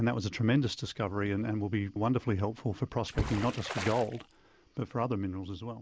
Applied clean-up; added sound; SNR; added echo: none; Water / Splash, splatter; 8 dB; none.